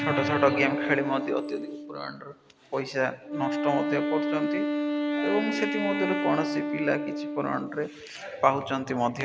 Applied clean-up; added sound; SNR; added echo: none; Wind instrument, woodwind instrument; 2 dB; none.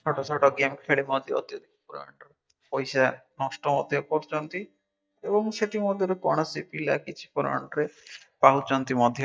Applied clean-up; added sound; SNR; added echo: neural mask model DeepFilterNet 3.